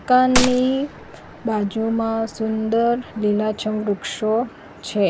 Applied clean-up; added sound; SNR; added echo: none; Gunshot, gunfire; 7 dB; none.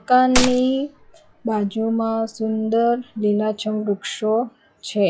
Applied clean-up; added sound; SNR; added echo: classical method log-MMSE.